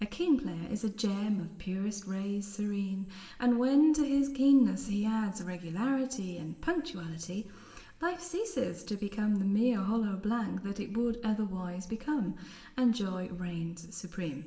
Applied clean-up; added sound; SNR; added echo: none; none; none; reverberation time 1.9 s.